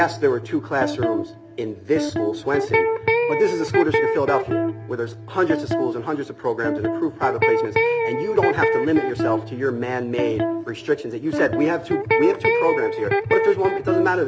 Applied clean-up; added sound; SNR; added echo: none; Electric guitar; 0 dB; none.